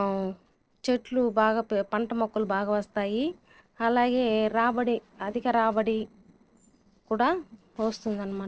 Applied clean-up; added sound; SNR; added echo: neural separator model SepFormer DNS4.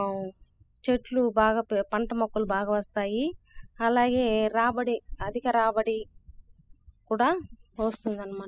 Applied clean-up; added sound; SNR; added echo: classical method spectral subtraction.